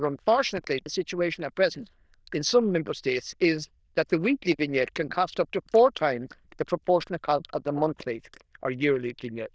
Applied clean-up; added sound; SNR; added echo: neural diffusion model UNIVERSE++.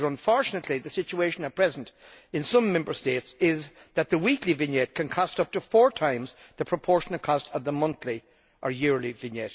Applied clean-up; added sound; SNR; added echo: none; none; none; none.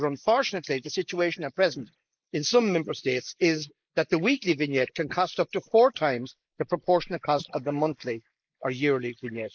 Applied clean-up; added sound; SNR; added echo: neural mask model Resemble Enhance denoiser.